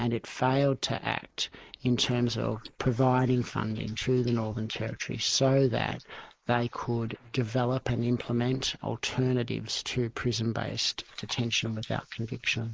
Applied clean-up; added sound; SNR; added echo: neural mask model Resemble Enhance denoiser.